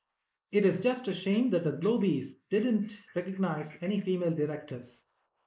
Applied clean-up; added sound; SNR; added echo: neural mask model Resemble Enhance denoiser.